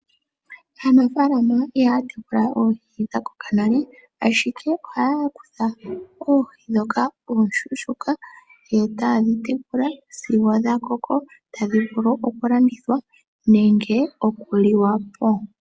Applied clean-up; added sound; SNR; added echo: none; none; none; none.